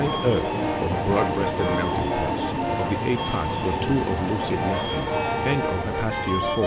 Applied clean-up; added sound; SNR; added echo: none; Subway, metro, underground + Brass instrument; -2 dB; none.